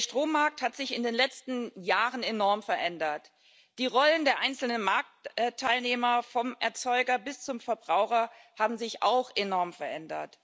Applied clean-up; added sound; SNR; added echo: none; none; none; none.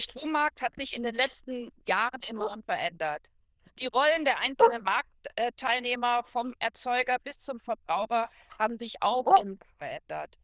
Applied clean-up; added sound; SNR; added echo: neural diffusion model UNIVERSE++.